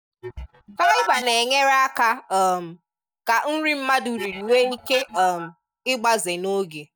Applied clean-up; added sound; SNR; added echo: neural mask model DeepFilterNet 3.